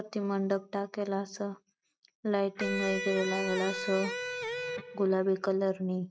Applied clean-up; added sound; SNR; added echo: none; Electric guitar; 5 dB; none.